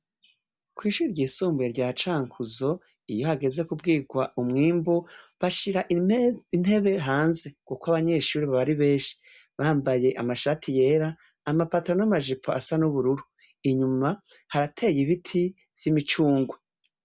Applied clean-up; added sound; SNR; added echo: none; none; none; none.